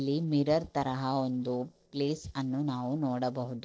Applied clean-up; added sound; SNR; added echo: neural separator model SepFormer DNS4.